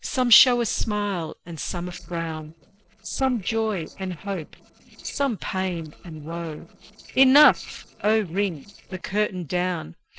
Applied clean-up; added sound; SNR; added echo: neural separator model SepFormer DNS4.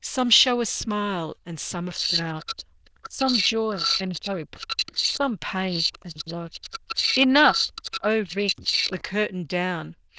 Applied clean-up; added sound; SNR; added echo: neural diffusion model UNIVERSE++.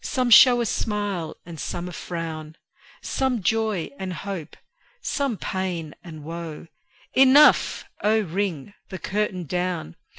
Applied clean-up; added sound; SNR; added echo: none; none; none; none.